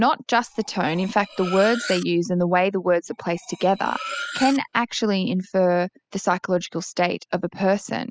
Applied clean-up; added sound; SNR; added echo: classical method spectral subtraction.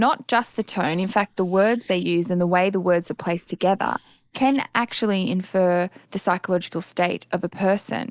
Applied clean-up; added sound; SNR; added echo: neural mask model Resemble Enhance denoiser.